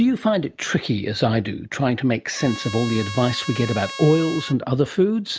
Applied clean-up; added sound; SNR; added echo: none; Trumpet; 13 dB; none.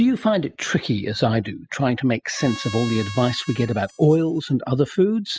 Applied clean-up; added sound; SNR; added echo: classical method spectral subtraction.